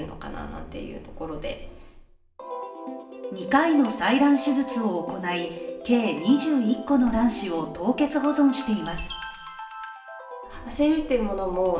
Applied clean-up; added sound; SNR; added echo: none; Slam; 16 dB; reverberation time 0.8 s.